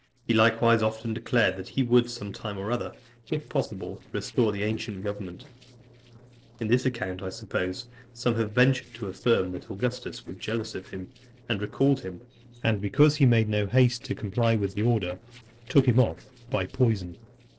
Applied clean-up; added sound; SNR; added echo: neural separator model SepFormer DNS4.